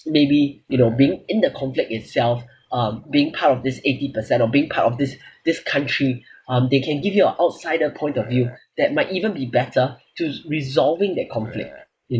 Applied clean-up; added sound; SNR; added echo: neural mask model Resemble Enhance denoiser.